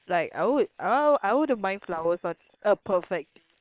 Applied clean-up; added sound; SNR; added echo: neural separator model SepFormer WHAM!.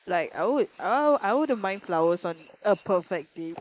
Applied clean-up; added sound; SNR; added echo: neural mask model Resemble Enhance denoiser.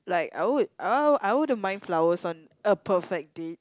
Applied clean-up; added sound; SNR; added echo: none; none; none; none.